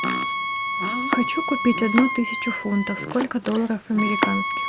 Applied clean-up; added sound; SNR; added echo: none; Domestic sounds, home sounds + Wind instrument, woodwind instrument; 2 dB; none.